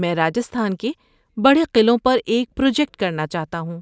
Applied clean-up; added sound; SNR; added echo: none; none; none; none.